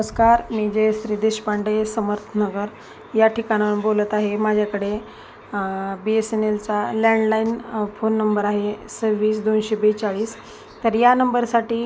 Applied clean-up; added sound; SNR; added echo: none; none; none; none.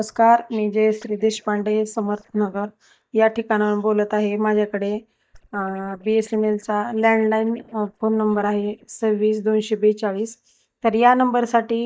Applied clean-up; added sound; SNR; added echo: neural mask model DeepFilterNet 3.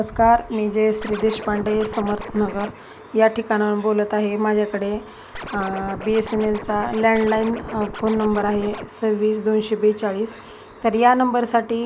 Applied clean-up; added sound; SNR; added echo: none; Scratching (performance technique); 12 dB; none.